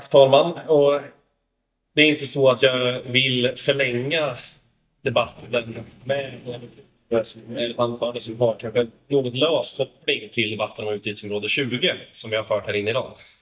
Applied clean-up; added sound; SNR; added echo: neural mask model DeepFilterNet 3.